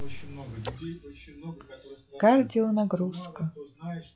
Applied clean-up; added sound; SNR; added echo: classical method log-MMSE.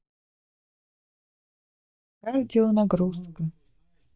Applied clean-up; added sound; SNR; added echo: neural mask model DeepFilterNet 3.